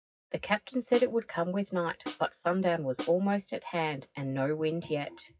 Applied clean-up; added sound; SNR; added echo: classical method WPE with log-MMSE.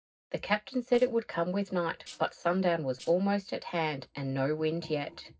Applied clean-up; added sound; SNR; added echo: neural separator model SepFormer DNS4.